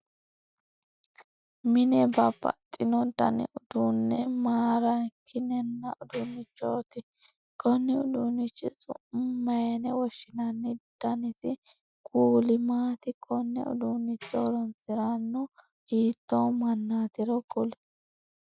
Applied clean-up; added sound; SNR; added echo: classical method Wiener filter.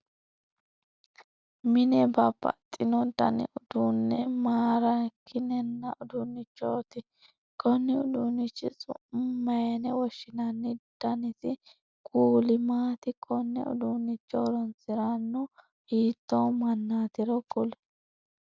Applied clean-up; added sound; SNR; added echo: none; none; none; none.